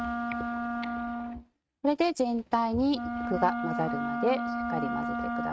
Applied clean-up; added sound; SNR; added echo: neural mask model RNNoise.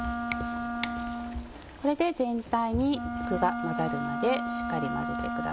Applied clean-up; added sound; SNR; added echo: none; Wind instrument, woodwind instrument; 3 dB; none.